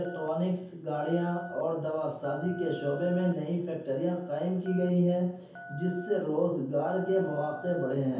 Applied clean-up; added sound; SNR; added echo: none; Telephone; 16 dB; reverberation time 0.7 s.